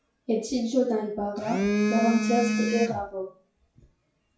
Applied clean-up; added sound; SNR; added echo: classical method WPE with log-MMSE.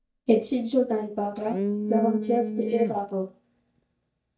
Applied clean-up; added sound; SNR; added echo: neural mask model DeepFilterNet 3.